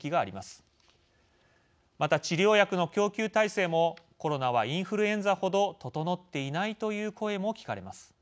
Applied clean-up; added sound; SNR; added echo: none; none; none; none.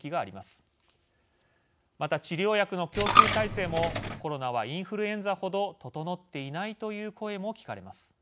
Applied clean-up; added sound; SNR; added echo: none; Coin (dropping); -4 dB; none.